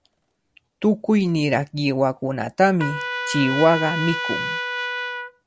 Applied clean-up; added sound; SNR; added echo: none; Trumpet; 8 dB; none.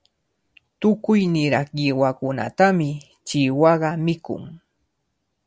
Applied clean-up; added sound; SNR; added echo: none; none; none; none.